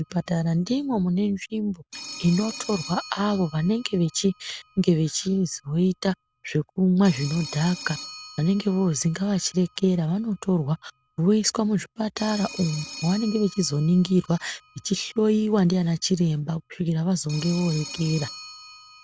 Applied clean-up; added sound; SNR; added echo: none; Telephone; 18 dB; none.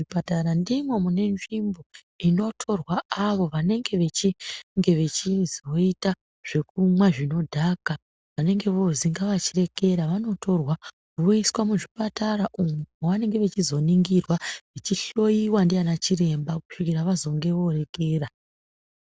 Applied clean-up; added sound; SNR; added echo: none; none; none; none.